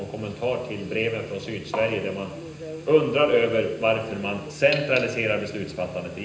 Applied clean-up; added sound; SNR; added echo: none; Subway, metro, underground; 19 dB; reverberation time 0.9 s.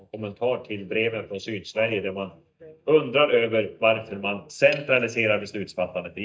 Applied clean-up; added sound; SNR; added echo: neural mask model DeepFilterNet 3.